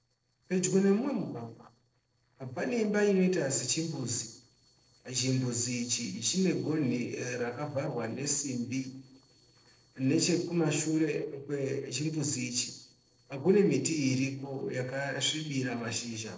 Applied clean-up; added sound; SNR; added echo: neural separator model SepFormer DNS4.